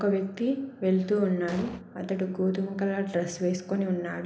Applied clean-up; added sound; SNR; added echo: none; Explosion; 13 dB; reverberation time 0.8 s.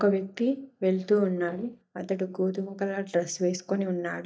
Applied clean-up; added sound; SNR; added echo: neural mask model DeepFilterNet 3.